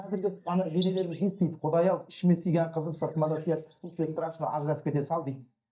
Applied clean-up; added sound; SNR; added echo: neural mask model DeepFilterNet 3.